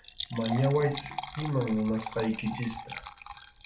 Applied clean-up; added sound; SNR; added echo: none; Liquid; 9 dB; reverberation time 0.3 s.